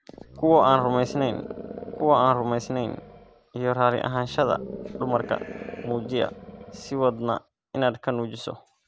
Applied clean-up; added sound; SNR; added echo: none; Animal; 13 dB; none.